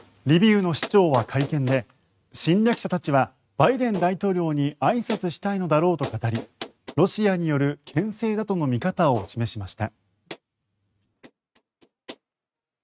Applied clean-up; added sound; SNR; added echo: neural mask model RNNoise.